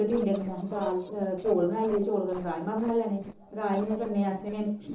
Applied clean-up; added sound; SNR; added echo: neural separator model SepFormer DNS4.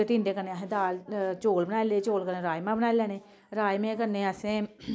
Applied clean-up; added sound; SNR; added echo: none; none; none; none.